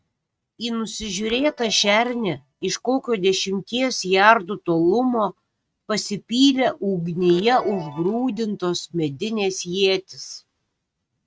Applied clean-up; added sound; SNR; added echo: neural mask model RNNoise.